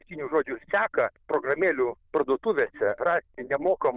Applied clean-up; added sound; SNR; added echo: neural diffusion model UNIVERSE++.